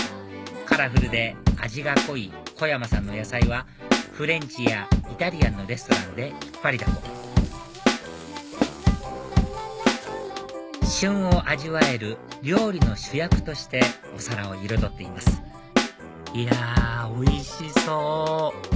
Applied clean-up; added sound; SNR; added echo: none; Drum / Drum kit; -3 dB; none.